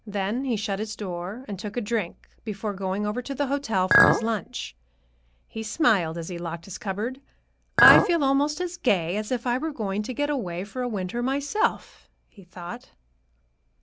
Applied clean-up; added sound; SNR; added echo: none; Chink, clink; -5 dB; none.